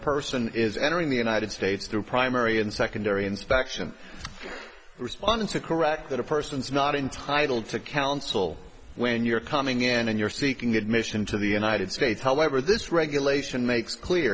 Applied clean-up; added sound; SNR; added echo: none; none; none; none.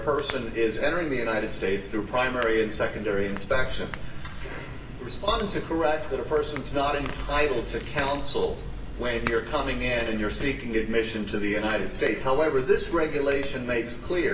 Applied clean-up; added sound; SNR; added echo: none; Crack / Crackle; 11 dB; reverberation time 0.9 s.